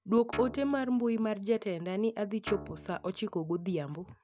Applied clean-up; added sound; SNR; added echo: none; Guitar; 13 dB; none.